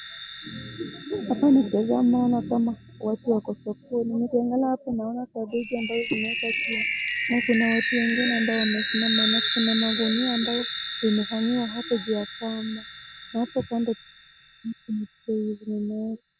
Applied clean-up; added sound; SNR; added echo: none; Chime; 5 dB; none.